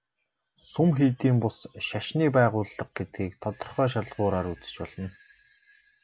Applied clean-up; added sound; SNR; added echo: none; none; none; none.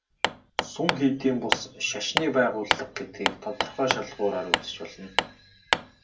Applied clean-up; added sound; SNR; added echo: none; Hammer; 1 dB; reverberation time 0.2 s.